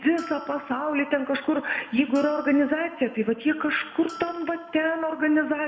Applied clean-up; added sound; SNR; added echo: none; Bell; 19 dB; reverberation time 1.4 s.